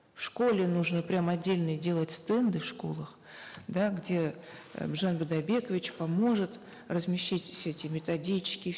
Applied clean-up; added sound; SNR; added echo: none; none; none; none.